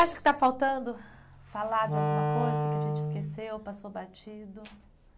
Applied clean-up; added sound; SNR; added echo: none; Wind instrument, woodwind instrument; -1 dB; none.